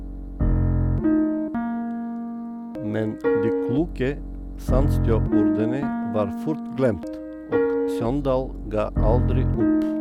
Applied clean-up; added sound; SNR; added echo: none; Piano; -5 dB; none.